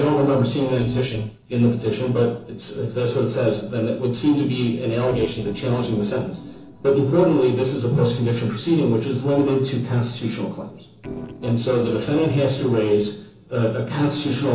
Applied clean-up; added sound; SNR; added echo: neural separator model SepFormer DNS4.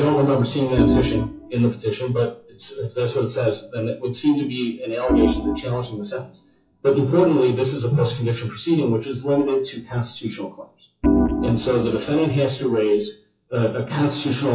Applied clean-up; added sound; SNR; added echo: classical method WPE with log-MMSE.